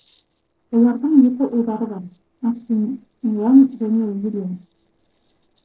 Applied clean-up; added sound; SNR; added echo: neural separator model SepFormer DNS4.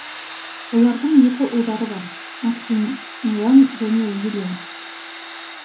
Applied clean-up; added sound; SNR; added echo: none; Domestic sounds, home sounds; 12 dB; reverberation time 0.3 s.